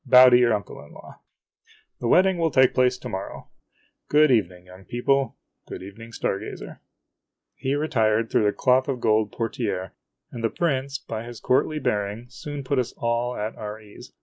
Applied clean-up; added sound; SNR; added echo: neural mask model Resemble Enhance denoiser.